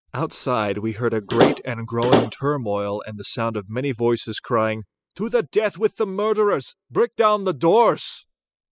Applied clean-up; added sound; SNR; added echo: classical method spectral subtraction.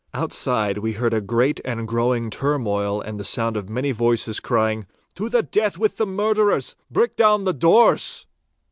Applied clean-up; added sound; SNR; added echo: none; none; none; none.